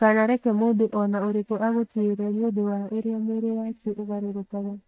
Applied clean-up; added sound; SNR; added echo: neural mask model DeepFilterNet 3.